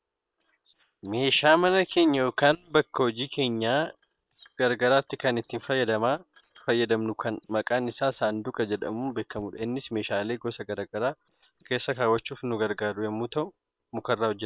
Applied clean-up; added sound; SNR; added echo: neural separator model SepFormer WHAM!.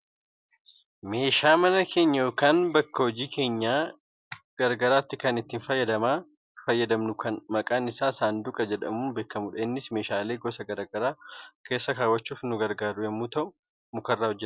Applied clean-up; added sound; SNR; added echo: none; none; none; none.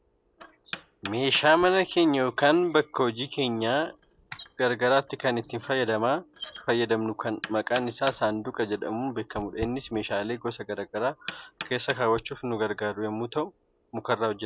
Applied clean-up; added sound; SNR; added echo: none; Knock; 19 dB; none.